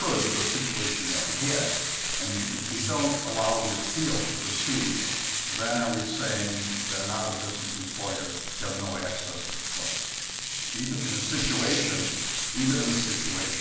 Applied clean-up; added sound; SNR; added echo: none; Frying (food); -1 dB; reverberation time 1.0 s.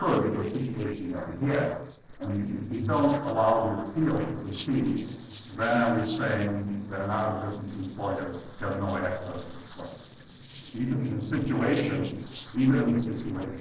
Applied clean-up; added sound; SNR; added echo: neural separator model SepFormer DNS4.